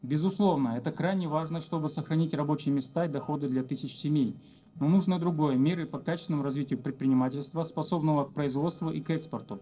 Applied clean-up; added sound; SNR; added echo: neural separator model SepFormer DNS4.